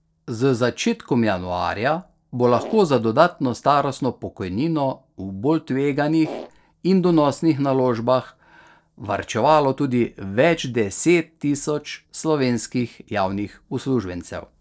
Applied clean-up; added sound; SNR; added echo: neural separator model SepFormer DNS4.